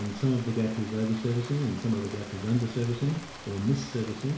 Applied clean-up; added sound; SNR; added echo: none; Rain; 15 dB; reverberation time 0.7 s.